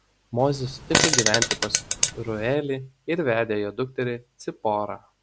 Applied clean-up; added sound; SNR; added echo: none; Fart; -2 dB; none.